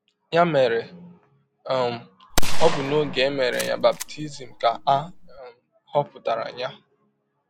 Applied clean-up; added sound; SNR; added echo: none; Gunshot, gunfire; -4 dB; none.